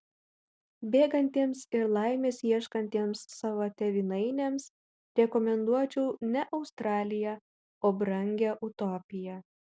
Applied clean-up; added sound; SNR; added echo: none; none; none; none.